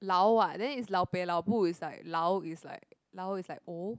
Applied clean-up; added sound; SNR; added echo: none; none; none; none.